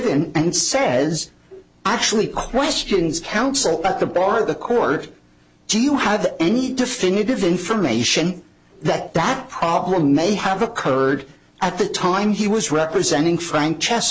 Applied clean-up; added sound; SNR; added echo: none; none; none; none.